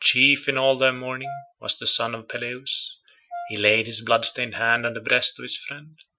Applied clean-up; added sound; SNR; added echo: classical method Wiener filter.